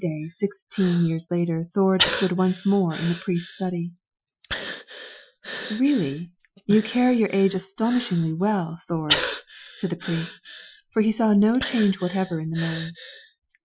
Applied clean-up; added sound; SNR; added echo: classical method Wiener filter.